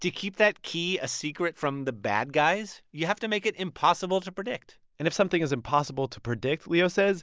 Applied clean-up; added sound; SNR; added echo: none; none; none; none.